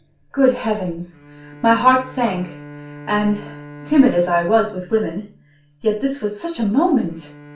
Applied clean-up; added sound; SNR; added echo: none; Bowed string instrument; 20 dB; reverberation time 0.3 s.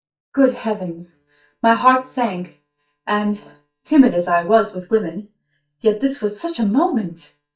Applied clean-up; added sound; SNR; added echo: neural mask model DeepFilterNet 3.